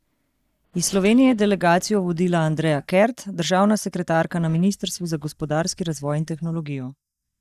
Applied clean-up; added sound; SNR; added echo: neural mask model DeepFilterNet 3.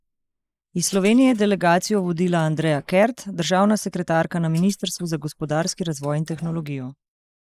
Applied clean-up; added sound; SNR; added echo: neural mask model Resemble Enhance denoiser.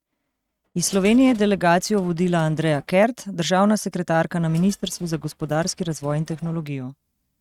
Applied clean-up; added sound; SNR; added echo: neural mask model RNNoise.